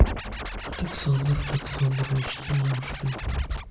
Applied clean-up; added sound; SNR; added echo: none; Scratching (performance technique); 11 dB; reverberation time 1.9 s.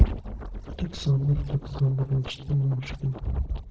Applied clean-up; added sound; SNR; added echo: neural separator model SepFormer DNS4.